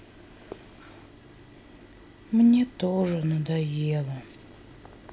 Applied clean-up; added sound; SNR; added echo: none; none; none; none.